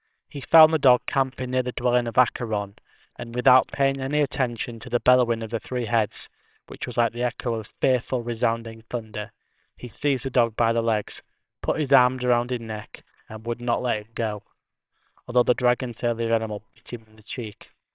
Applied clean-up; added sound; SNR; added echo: neural separator model SepFormer WHAMR!.